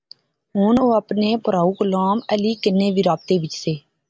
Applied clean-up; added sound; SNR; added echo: none; none; none; none.